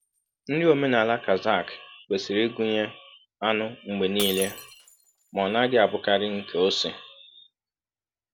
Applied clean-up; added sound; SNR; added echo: none; Shatter; 20 dB; none.